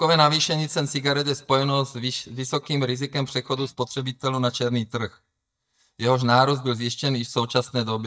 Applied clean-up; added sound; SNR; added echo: neural mask model DeepFilterNet 3.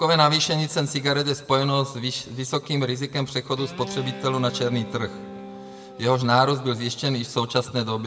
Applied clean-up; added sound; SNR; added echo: none; Guitar; 13 dB; reverberation time 1.4 s.